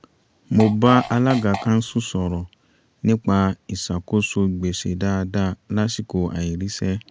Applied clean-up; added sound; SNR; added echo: none; Fart; 10 dB; none.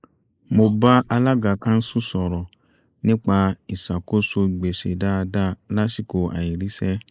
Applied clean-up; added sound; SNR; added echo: neural mask model Resemble Enhance denoiser.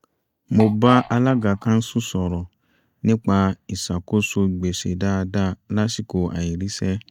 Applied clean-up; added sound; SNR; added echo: neural mask model DeepFilterNet 3.